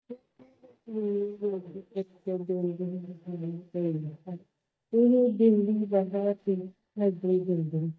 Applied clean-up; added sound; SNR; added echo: neural mask model DeepFilterNet 3.